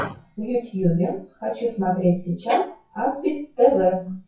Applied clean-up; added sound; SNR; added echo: classical method WPE with log-MMSE.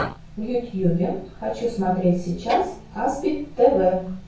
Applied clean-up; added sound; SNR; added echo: none; Bowed string instrument; 15 dB; reverberation time 0.3 s.